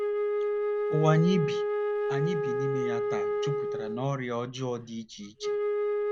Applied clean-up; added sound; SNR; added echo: none; Wind instrument, woodwind instrument; -2 dB; none.